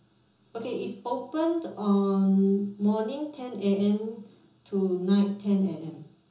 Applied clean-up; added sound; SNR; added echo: none; none; none; reverberation time 0.6 s.